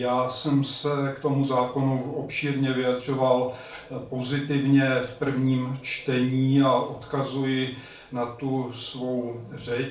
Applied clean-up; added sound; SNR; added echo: none; none; none; reverberation time 0.3 s.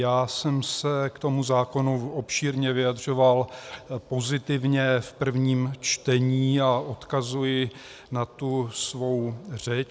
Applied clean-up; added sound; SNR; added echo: none; none; none; none.